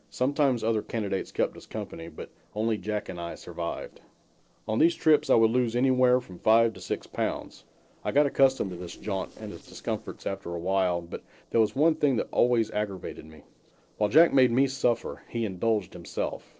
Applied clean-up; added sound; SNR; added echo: neural separator model SepFormer DNS4.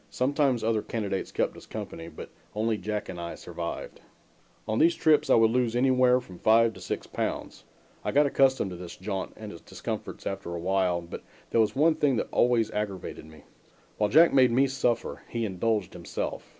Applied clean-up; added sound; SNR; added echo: none; none; none; none.